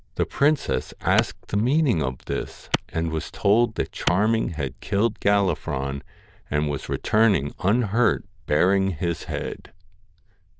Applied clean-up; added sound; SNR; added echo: neural diffusion model UNIVERSE++.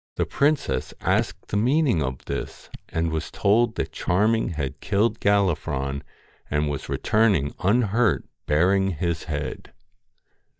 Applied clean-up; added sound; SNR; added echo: neural mask model DeepFilterNet 3.